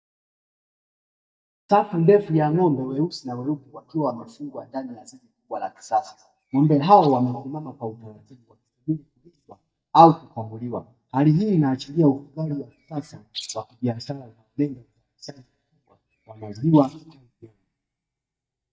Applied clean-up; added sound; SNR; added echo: neural mask model DeepFilterNet 3.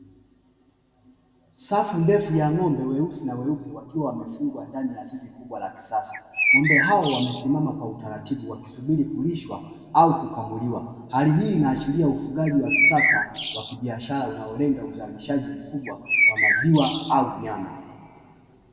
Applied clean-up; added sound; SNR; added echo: none; Bird; -3 dB; reverberation time 1.8 s.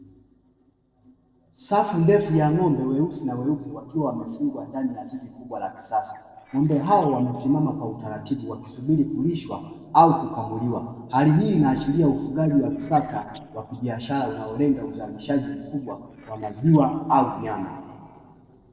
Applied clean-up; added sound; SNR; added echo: neural separator model SepFormer DNS4.